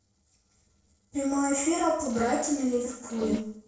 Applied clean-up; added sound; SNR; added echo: neural separator model SepFormer DNS4.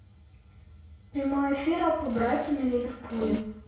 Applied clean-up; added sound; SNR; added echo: none; Fart; 11 dB; reverberation time 0.6 s.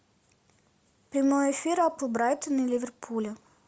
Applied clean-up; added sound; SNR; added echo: none; none; none; none.